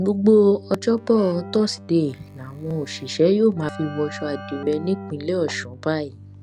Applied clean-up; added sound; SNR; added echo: none; Keyboard (musical); 16 dB; none.